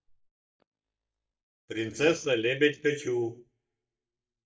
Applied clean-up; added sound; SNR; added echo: neural mask model DeepFilterNet 3.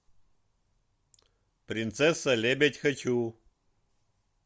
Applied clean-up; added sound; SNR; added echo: none; none; none; none.